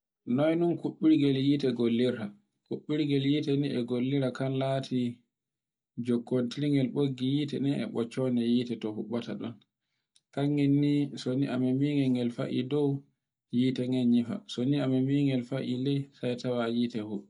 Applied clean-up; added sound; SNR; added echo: none; none; none; none.